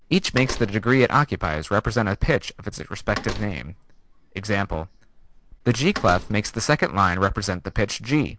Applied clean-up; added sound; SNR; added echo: none; Slam; 15 dB; none.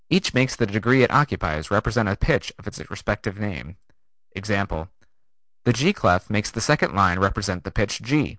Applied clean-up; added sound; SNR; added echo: none; none; none; none.